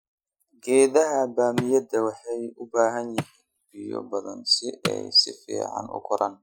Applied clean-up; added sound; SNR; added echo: classical method Wiener filter.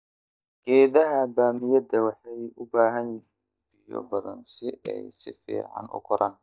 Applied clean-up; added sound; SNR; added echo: neural mask model DeepFilterNet 3.